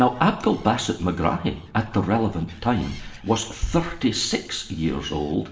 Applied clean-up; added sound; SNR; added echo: none; Animal; 19 dB; reverberation time 0.7 s.